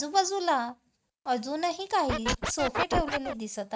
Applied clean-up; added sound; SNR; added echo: neural mask model RNNoise.